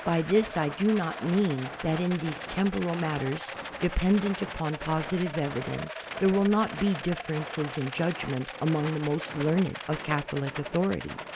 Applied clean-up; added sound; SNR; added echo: none; Rattle; 10 dB; none.